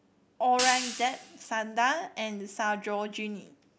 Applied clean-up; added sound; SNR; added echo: none; Hi-hat; 6 dB; none.